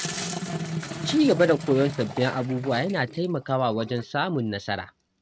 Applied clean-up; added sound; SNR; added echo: neural mask model RNNoise.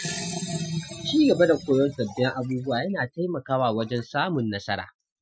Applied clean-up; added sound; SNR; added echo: classical method Wiener filter.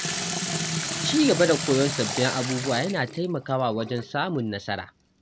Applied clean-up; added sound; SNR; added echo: none; Sink (filling or washing) / Water tap, faucet; 6 dB; none.